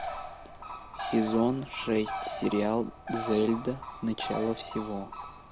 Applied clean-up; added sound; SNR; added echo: none; Bird; 8 dB; none.